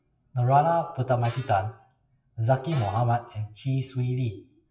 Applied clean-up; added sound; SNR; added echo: classical method WPE with log-MMSE.